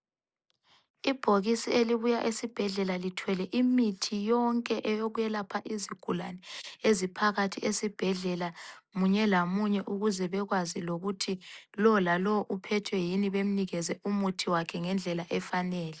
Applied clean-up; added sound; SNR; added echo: neural mask model Resemble Enhance denoiser.